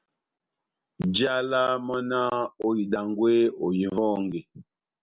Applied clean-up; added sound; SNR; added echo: none; none; none; none.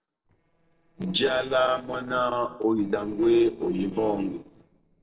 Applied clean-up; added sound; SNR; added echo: neural separator model SepFormer DNS4.